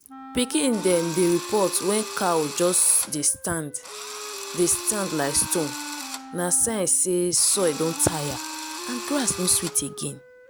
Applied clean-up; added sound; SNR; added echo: none; Drill + Wind instrument, woodwind instrument; 11 dB; none.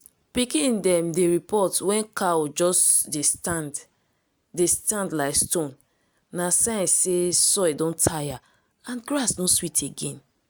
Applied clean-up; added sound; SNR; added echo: none; none; none; none.